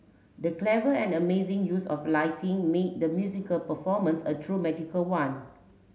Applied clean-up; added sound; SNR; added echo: none; none; none; none.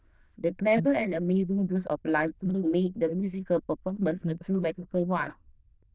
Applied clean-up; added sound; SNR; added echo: neural diffusion model UNIVERSE++.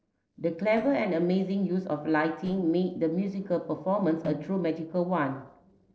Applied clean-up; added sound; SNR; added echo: neural separator model SepFormer DNS4.